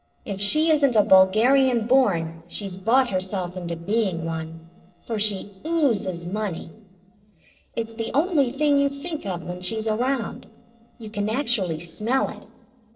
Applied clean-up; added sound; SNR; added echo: neural separator model SepFormer DNS4.